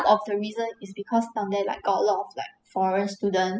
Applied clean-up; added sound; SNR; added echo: classical method spectral subtraction.